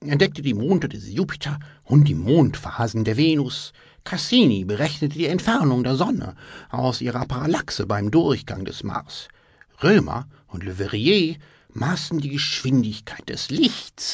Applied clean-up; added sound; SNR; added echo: none; none; none; none.